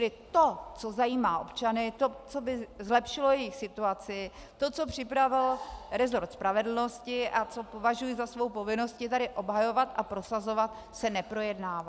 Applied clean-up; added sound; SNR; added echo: none; none; none; none.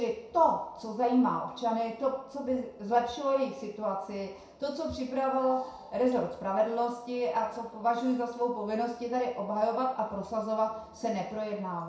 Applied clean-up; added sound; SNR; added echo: none; none; none; reverberation time 0.6 s.